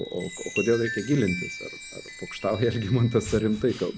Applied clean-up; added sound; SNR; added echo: none; Chime; 12 dB; none.